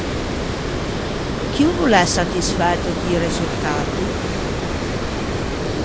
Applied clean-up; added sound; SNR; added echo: none; Water; -1 dB; none.